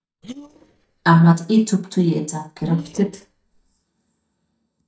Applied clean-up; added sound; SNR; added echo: neural mask model DeepFilterNet 3.